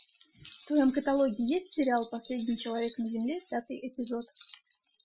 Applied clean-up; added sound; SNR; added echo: classical method Wiener filter.